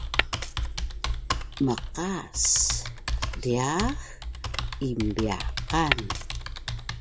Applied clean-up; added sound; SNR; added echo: none; Glass + Computer keyboard; 1 dB; none.